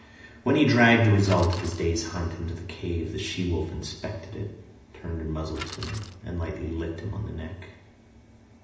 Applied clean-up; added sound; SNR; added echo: none; Bicycle; 16 dB; reverberation time 0.9 s.